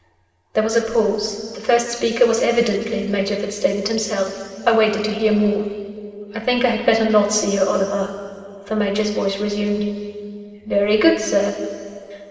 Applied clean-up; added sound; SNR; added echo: none; none; none; reverberation time 2.4 s.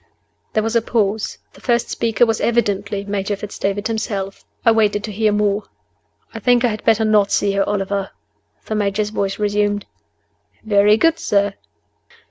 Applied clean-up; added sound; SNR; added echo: none; none; none; none.